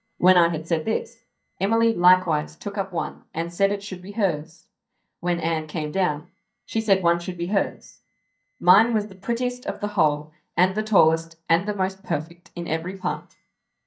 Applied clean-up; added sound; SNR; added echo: neural mask model DeepFilterNet 3.